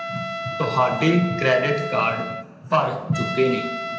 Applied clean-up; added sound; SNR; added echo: none; Trumpet; 8 dB; reverberation time 0.7 s.